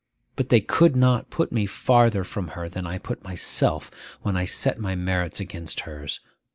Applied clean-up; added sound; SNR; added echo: none; none; none; none.